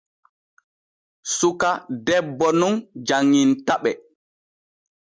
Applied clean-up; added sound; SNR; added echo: none; none; none; none.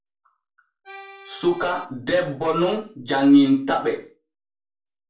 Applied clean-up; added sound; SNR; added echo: none; Accordion; 18 dB; reverberation time 0.3 s.